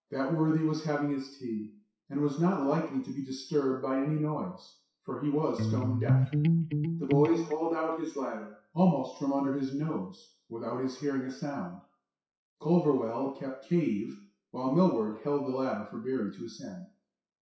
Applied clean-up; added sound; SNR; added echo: classical method WPE with log-MMSE.